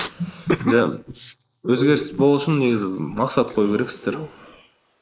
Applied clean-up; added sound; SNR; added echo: neural mask model Resemble Enhance denoiser.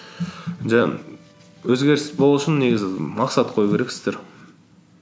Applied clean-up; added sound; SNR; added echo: none; none; none; none.